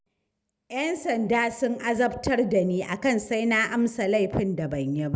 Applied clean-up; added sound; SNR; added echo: none; none; none; none.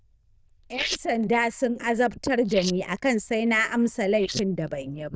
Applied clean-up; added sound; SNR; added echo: neural diffusion model UNIVERSE++.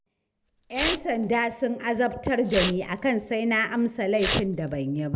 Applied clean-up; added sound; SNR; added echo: none; Tearing; 6 dB; none.